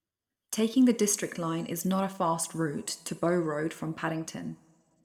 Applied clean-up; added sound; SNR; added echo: none; none; none; reverberation time 0.9 s.